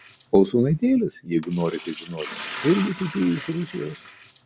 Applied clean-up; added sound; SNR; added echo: none; Liquid; 14 dB; none.